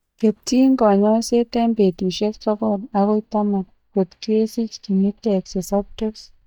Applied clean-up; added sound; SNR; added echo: neural mask model DeepFilterNet 3.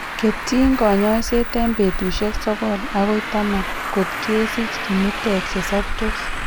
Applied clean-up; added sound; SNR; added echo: none; Traffic noise, roadway noise; 4 dB; none.